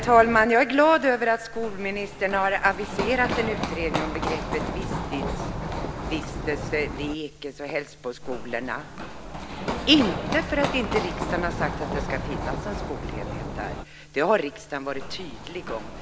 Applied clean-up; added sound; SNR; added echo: none; Run; 6 dB; none.